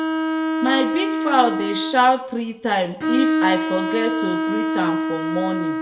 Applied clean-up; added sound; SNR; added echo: none; Bowed string instrument; 0 dB; reverberation time 0.5 s.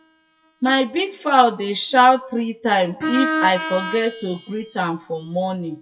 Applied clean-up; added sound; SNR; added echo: classical method WPE with log-MMSE.